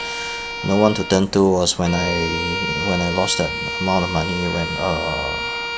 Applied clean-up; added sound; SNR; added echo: none; Bowed string instrument; 5 dB; none.